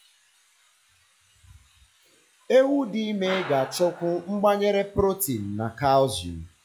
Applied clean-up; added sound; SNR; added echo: classical method log-MMSE.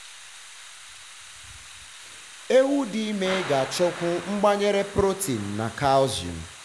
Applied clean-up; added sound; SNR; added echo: none; Thunder / Rain; 14 dB; none.